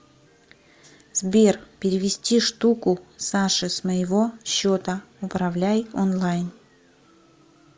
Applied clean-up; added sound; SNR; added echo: none; none; none; none.